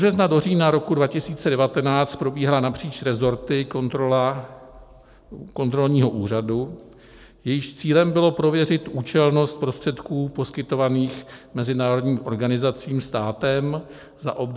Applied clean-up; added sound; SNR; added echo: none; none; none; none.